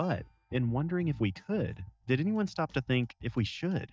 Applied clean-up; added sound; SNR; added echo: neural mask model DeepFilterNet 3.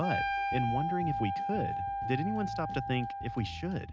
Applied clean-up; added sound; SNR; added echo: none; Wind instrument, woodwind instrument; 1 dB; none.